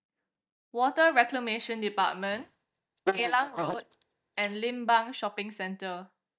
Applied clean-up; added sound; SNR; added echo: neural mask model DeepFilterNet 3.